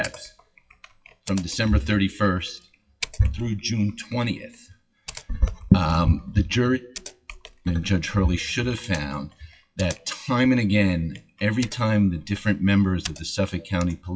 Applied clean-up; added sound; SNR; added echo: classical method WPE with log-MMSE.